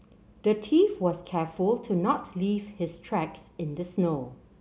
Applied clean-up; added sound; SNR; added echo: none; none; none; none.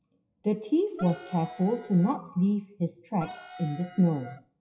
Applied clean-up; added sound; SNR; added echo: classical method WPE with log-MMSE.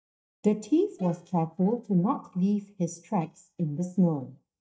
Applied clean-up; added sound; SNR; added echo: neural mask model DeepFilterNet 3.